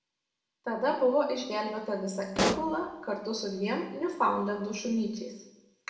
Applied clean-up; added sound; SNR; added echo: none; Explosion; 2 dB; reverberation time 0.9 s.